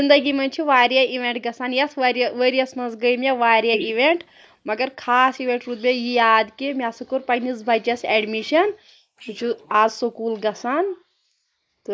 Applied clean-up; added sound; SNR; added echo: neural mask model Resemble Enhance denoiser.